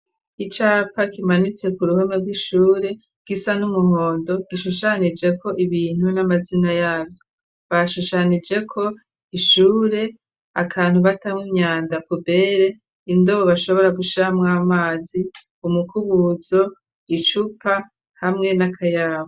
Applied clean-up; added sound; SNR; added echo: none; none; none; none.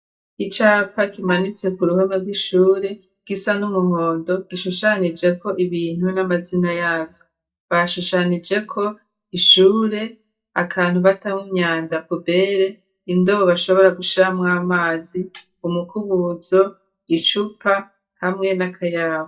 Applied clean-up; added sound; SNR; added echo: neural mask model DeepFilterNet 3.